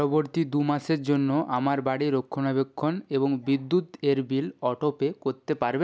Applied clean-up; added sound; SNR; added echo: none; none; none; none.